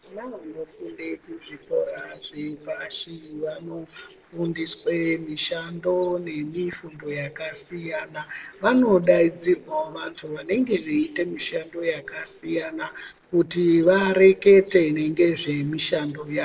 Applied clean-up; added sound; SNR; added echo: neural separator model SepFormer DNS4.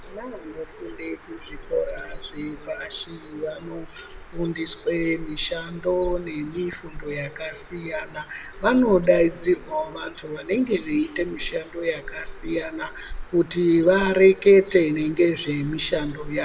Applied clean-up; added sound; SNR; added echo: none; Bird; 15 dB; reverberation time 0.8 s.